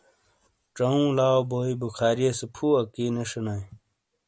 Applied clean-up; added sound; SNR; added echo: none; none; none; none.